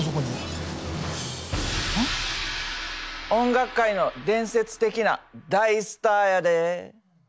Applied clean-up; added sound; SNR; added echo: none; none; none; none.